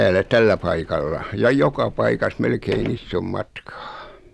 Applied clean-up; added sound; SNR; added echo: none; Sliding door; 20 dB; none.